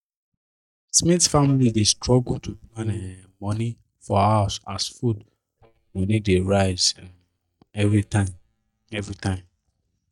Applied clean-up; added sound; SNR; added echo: neural mask model DeepFilterNet 3.